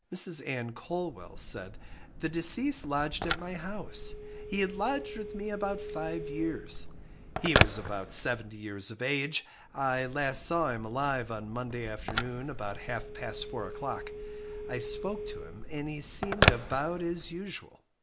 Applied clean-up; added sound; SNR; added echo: none; Telephone; 1 dB; none.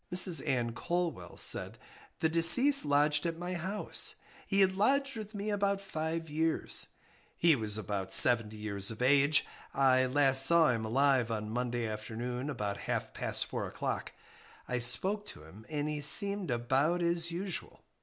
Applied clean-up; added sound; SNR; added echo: none; none; none; none.